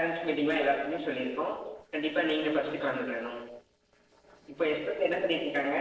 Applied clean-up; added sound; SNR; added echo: neural separator model SepFormer DNS4.